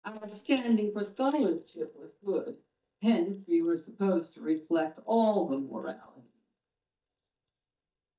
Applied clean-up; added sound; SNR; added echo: neural mask model DeepFilterNet 3.